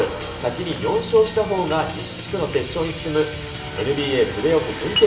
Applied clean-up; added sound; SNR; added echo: none; Glass; 15 dB; reverberation time 0.7 s.